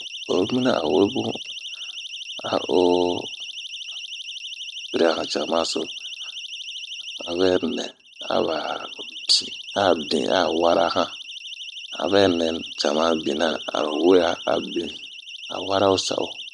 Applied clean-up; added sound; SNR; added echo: neural mask model RNNoise.